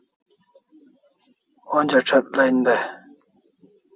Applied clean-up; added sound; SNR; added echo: none; none; none; none.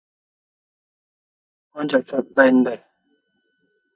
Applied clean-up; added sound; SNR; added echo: neural mask model DeepFilterNet 3.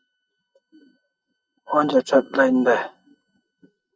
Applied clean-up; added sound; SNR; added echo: neural mask model RNNoise.